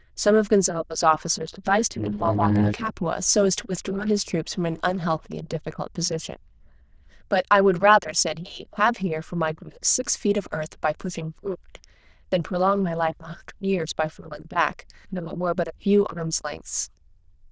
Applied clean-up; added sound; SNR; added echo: neural diffusion model UNIVERSE++.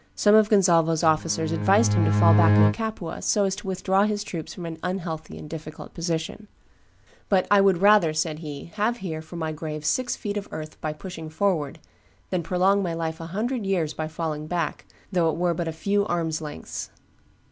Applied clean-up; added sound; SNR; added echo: none; Bowed string instrument; -4 dB; none.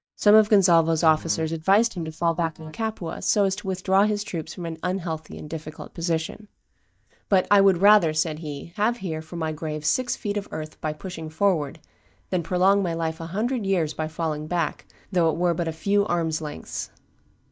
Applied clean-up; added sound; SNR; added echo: neural mask model DeepFilterNet 3.